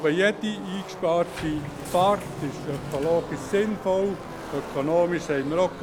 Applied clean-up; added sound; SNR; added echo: none; Sliding door + Car passing by / Race car, auto racing; 10 dB; none.